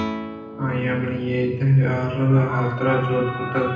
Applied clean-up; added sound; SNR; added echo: none; Guitar; 14 dB; reverberation time 0.8 s.